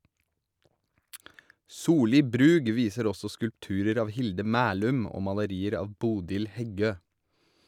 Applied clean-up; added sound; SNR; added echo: none; none; none; none.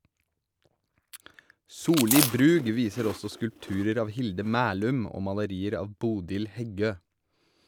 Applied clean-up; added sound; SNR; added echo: none; Chewing, mastication; 6 dB; none.